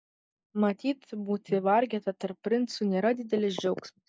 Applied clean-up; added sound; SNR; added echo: neural mask model Resemble Enhance denoiser.